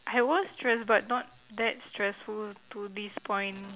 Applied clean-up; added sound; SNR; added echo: none; none; none; none.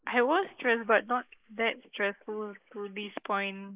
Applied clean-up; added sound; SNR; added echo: neural mask model Resemble Enhance denoiser.